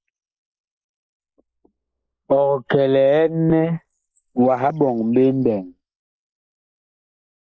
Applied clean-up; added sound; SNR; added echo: neural mask model Resemble Enhance denoiser.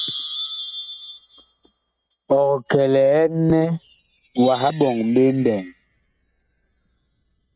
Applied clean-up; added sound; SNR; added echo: neural mask model RNNoise.